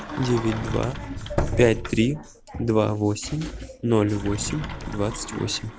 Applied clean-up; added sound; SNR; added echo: none; Sliding door; 8 dB; none.